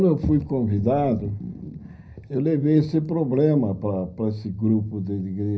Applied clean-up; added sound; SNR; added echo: none; none; none; reverberation time 0.5 s.